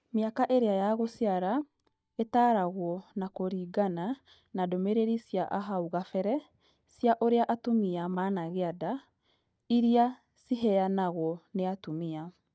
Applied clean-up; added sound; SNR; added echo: neural mask model DeepFilterNet 3.